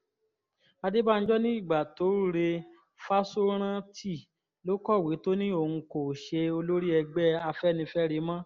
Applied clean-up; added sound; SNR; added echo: none; none; none; none.